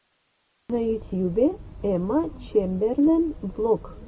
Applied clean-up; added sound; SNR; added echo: none; none; none; none.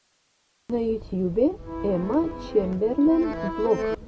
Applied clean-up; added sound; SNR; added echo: none; Accordion; 7 dB; none.